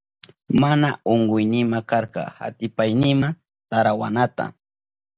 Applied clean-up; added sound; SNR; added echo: none; none; none; none.